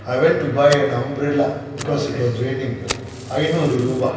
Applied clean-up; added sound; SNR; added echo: none; Fire; 18 dB; reverberation time 2.4 s.